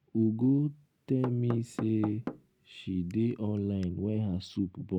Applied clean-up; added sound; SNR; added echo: none; Knock / Wood; 14 dB; none.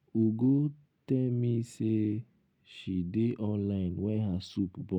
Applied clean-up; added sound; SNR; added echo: none; none; none; none.